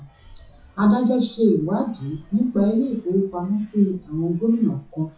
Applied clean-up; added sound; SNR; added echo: classical method WPE with log-MMSE.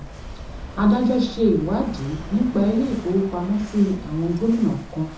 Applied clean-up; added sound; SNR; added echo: none; Walk, footsteps / Waves, surf / Wind; 14 dB; reverberation time 0.6 s.